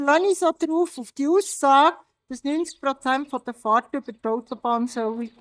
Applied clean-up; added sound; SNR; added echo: neural mask model DeepFilterNet 3.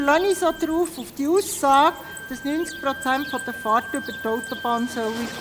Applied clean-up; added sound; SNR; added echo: none; Cricket + Wind instrument, woodwind instrument; 12 dB; none.